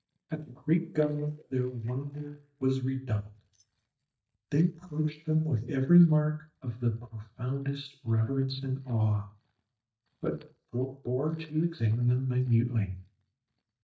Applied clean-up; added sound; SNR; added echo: neural mask model DeepFilterNet 3.